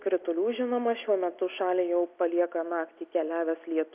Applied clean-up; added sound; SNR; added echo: none; none; none; none.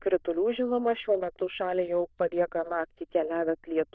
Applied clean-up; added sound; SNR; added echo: neural diffusion model UNIVERSE++.